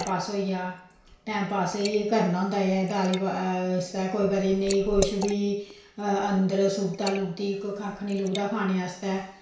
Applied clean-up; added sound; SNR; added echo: none; Liquid; 14 dB; reverberation time 0.6 s.